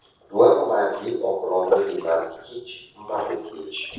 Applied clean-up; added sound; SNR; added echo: neural separator model SepFormer DNS4.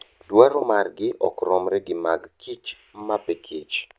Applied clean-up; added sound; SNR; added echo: none; none; none; none.